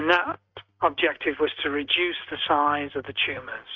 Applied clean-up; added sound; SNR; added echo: neural mask model RNNoise.